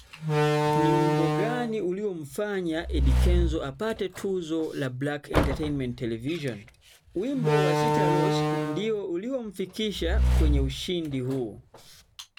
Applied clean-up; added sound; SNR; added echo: none; Slam; -3 dB; none.